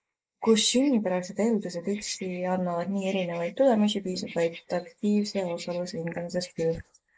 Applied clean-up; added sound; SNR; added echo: neural mask model Resemble Enhance denoiser.